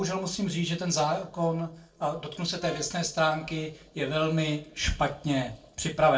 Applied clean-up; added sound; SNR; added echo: neural separator model SepFormer DNS4.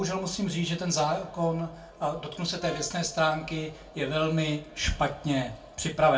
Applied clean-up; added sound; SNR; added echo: none; Brass instrument; 17 dB; reverberation time 0.2 s.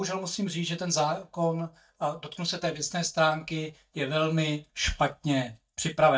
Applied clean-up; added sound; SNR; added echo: neural mask model DeepFilterNet 3.